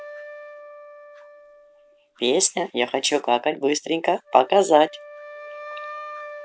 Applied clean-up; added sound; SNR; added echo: none; Wind instrument, woodwind instrument; 17 dB; none.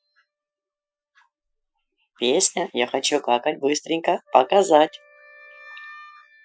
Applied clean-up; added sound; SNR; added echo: classical method Wiener filter.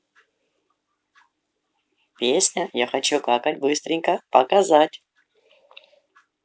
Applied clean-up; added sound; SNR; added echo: none; none; none; none.